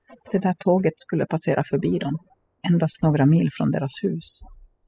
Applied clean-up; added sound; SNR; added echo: classical method spectral subtraction.